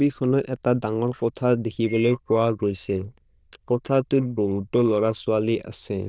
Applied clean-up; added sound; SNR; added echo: neural diffusion model UNIVERSE++.